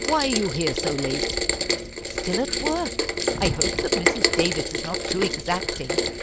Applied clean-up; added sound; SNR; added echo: none; Rain; -3 dB; none.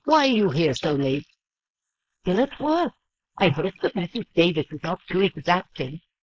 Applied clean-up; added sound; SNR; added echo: neural mask model Resemble Enhance denoiser.